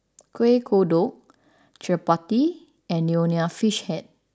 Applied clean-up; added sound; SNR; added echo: none; none; none; none.